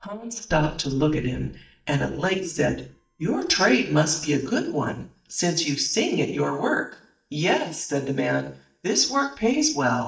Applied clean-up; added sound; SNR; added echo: neural mask model DeepFilterNet 3.